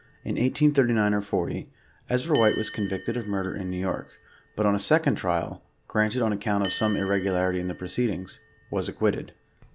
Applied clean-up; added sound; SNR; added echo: none; Bell; 17 dB; none.